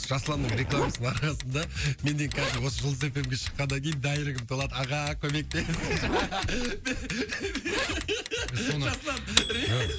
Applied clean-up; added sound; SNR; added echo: none; Clock + Zipper (clothing); 6 dB; none.